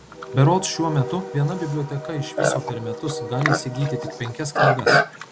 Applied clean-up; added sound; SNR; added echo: none; Livestock, farm animals, working animals; 1 dB; none.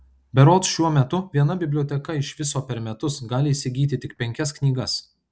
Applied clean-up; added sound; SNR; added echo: none; none; none; none.